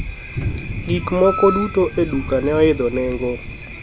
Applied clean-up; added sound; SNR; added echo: none; Thunder + Wind instrument, woodwind instrument; 7 dB; none.